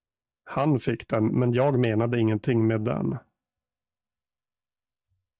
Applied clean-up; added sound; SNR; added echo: neural mask model DeepFilterNet 3.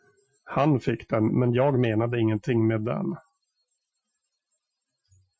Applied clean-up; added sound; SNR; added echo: classical method Wiener filter.